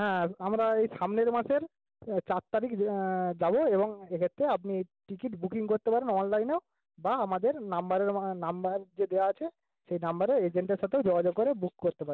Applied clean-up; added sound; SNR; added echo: none; none; none; none.